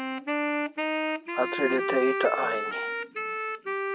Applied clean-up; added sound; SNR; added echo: none; Wind instrument, woodwind instrument; -1 dB; none.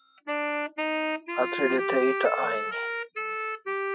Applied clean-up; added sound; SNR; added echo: classical method Wiener filter.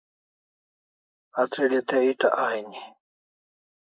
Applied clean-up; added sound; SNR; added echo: neural mask model Resemble Enhance denoiser.